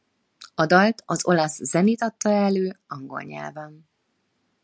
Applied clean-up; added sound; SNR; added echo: none; none; none; none.